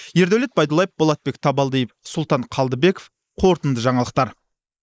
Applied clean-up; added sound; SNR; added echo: neural mask model Resemble Enhance denoiser.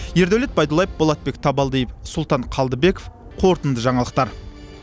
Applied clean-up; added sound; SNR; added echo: none; Thunder; 16 dB; none.